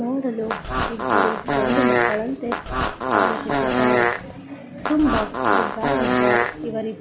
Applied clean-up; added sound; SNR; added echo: none; Fart; -5 dB; none.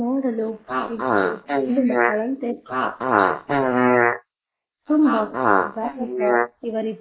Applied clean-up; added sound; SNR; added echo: neural mask model Resemble Enhance denoiser.